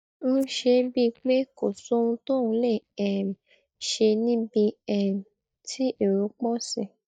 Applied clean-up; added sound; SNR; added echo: neural mask model DeepFilterNet 3.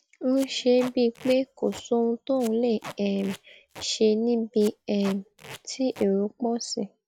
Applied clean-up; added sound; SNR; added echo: none; Packing tape, duct tape; 20 dB; none.